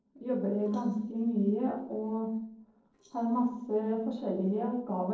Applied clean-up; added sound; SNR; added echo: neural separator model SepFormer DNS4.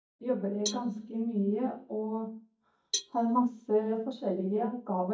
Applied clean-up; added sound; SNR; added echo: neural mask model DeepFilterNet 3.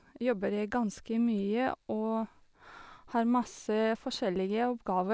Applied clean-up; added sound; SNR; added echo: none; none; none; none.